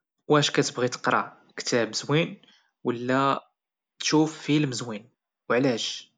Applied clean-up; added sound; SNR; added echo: none; none; none; none.